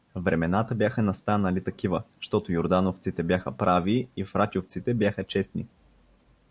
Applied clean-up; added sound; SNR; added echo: none; none; none; none.